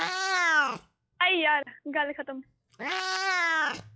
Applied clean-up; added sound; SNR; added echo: classical method log-MMSE.